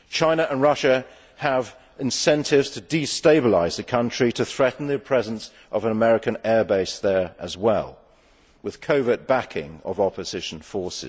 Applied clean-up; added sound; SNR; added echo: none; none; none; none.